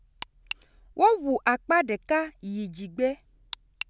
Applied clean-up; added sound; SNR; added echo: none; none; none; none.